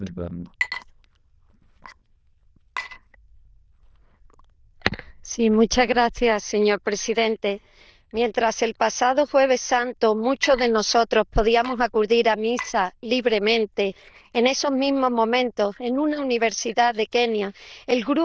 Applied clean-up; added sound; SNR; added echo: neural diffusion model UNIVERSE++.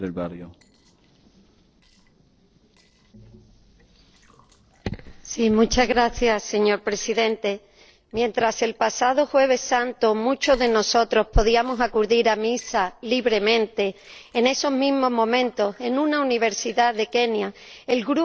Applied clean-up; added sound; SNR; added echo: neural separator model SepFormer DNS4.